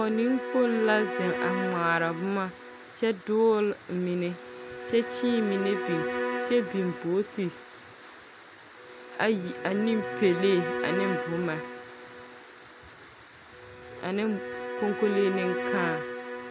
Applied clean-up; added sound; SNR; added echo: none; Bowed string instrument; 6 dB; none.